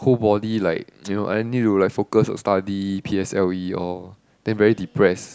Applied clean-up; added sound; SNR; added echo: none; none; none; none.